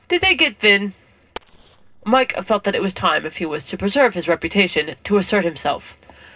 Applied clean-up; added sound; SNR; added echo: neural separator model SepFormer DNS4.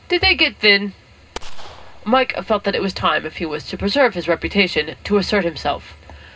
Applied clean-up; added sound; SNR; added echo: none; Gunshot, gunfire; 15 dB; reverberation time 0.2 s.